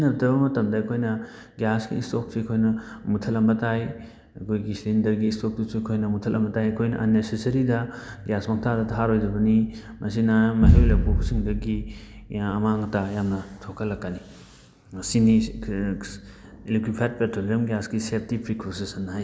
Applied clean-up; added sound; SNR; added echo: none; none; none; none.